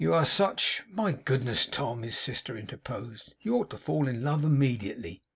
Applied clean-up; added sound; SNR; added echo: none; none; none; none.